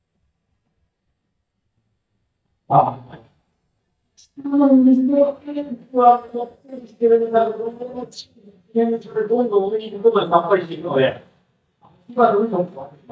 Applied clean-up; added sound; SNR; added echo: neural mask model DeepFilterNet 3.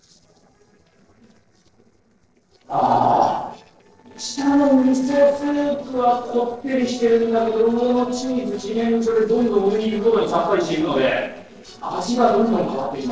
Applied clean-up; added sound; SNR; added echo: neural separator model SepFormer DNS4.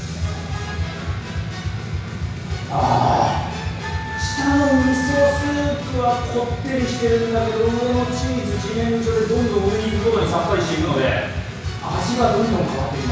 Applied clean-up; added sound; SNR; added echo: none; Wind instrument, woodwind instrument; 9 dB; reverberation time 1.1 s.